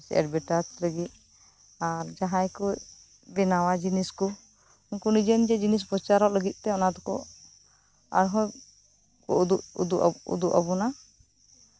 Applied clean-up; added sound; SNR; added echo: none; none; none; none.